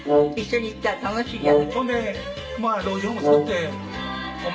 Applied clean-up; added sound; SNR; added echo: none; Brass instrument; -2 dB; reverberation time 0.1 s.